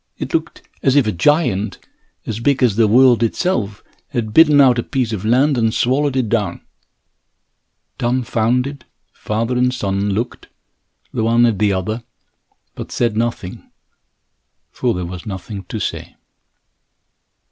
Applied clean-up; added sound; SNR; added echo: none; none; none; none.